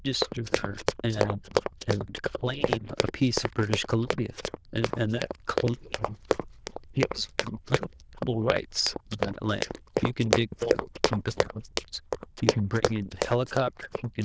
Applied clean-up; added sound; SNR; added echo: neural diffusion model UNIVERSE++.